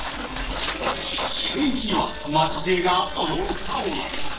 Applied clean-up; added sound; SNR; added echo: neural separator model SepFormer DNS4.